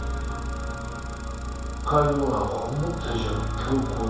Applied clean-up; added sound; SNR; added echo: none; Idling; 12 dB; reverberation time 0.7 s.